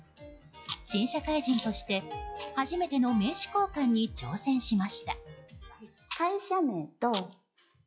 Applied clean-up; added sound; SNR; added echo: classical method log-MMSE.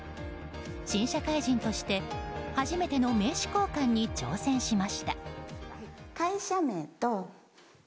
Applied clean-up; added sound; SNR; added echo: none; none; none; none.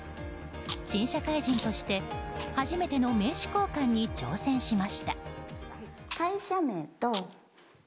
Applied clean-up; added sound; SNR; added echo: none; Chewing, mastication; 16 dB; none.